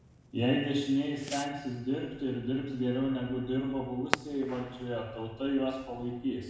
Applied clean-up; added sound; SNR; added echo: none; Fireworks; 12 dB; reverberation time 1.0 s.